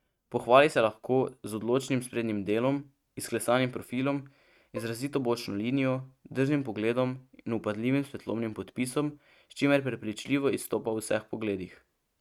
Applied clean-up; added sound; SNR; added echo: neural mask model RNNoise.